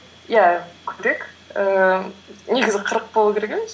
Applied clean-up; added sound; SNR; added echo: none; none; none; none.